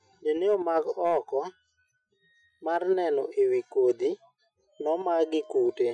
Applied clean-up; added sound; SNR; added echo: classical method Wiener filter.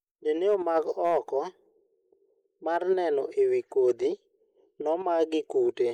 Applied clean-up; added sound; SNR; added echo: neural mask model Resemble Enhance denoiser.